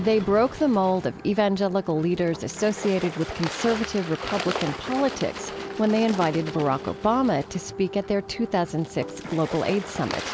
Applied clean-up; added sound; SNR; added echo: none; Water / Bird; 12 dB; none.